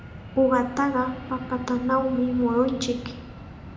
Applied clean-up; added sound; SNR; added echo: none; Fixed-wing aircraft, airplane; 14 dB; reverberation time 0.6 s.